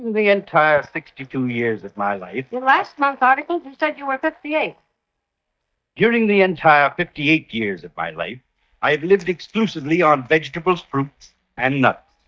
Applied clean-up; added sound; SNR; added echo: neural mask model DeepFilterNet 3.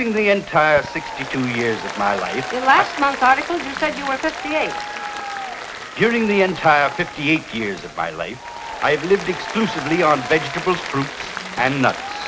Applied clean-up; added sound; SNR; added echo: none; Applause; 10 dB; none.